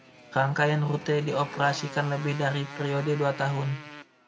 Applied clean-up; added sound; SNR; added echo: none; Motorcycle; 14 dB; none.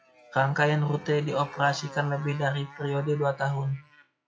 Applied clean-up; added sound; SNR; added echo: classical method log-MMSE.